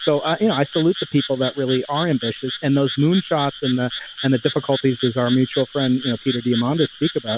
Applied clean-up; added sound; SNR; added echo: none; Frog; 11 dB; none.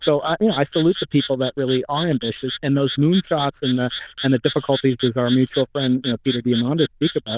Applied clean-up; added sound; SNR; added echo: neural diffusion model UNIVERSE++.